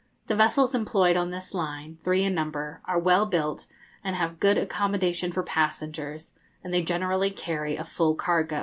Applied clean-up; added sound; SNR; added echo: none; none; none; none.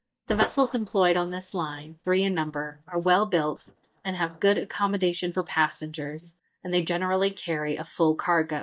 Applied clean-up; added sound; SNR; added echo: neural mask model DeepFilterNet 3.